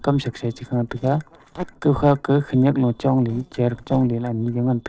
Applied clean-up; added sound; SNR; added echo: neural separator model SepFormer DNS4.